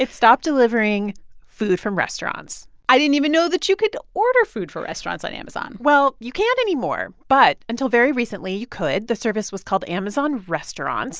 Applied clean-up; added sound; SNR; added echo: none; none; none; none.